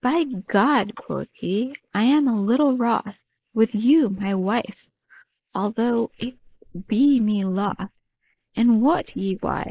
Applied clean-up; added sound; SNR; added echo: neural mask model Resemble Enhance denoiser.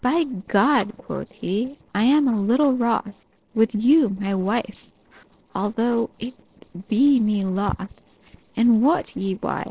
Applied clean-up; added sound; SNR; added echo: neural separator model SepFormer DNS4.